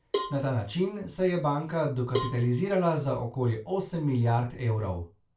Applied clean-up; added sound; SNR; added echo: none; Cowbell; 11 dB; reverberation time 0.3 s.